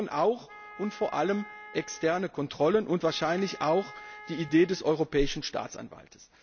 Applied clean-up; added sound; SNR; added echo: none; Wind instrument, woodwind instrument; 18 dB; none.